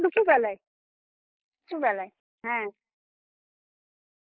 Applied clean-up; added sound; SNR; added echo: neural mask model Resemble Enhance denoiser.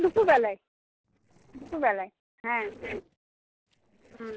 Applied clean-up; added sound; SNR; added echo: neural separator model SepFormer DNS4.